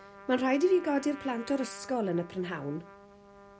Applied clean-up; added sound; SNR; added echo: none; Trumpet; 18 dB; none.